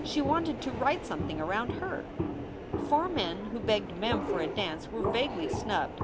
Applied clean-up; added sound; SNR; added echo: none; Walk, footsteps + Subway, metro, underground; 3 dB; none.